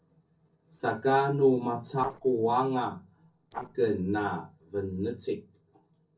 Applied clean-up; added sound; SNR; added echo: neural separator model SepFormer DNS4.